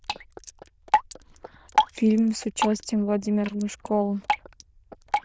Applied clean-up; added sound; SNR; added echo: neural diffusion model UNIVERSE++.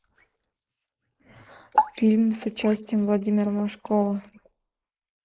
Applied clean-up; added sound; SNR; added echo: neural mask model Resemble Enhance denoiser.